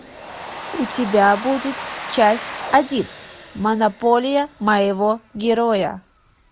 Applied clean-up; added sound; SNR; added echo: none; Domestic sounds, home sounds; 14 dB; none.